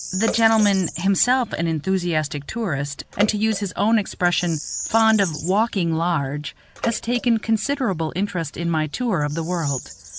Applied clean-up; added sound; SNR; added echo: none; Bathtub (filling or washing) / Water / Splash, splatter + Bird vocalization, bird call, bird song; 13 dB; none.